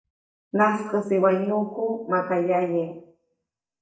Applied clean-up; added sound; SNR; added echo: neural mask model DeepFilterNet 3.